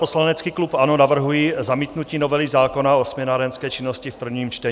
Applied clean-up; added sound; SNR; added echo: none; none; none; none.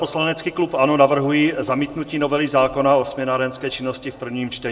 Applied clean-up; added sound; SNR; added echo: none; none; none; reverberation time 0.9 s.